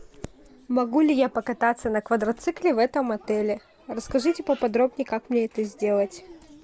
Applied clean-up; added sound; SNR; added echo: none; none; none; none.